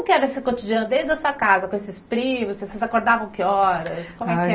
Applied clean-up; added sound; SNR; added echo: none; none; none; none.